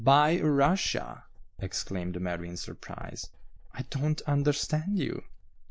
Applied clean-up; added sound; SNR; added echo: neural mask model Resemble Enhance denoiser.